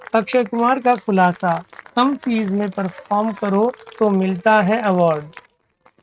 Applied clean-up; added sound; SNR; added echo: neural mask model RNNoise.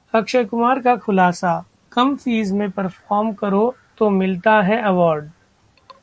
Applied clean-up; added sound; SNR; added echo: none; none; none; none.